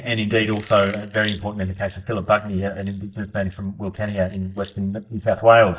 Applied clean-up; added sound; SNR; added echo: neural mask model DeepFilterNet 3.